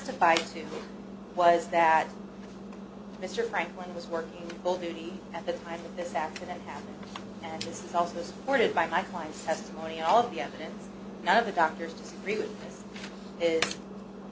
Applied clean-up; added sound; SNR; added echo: none; Engine; 12 dB; none.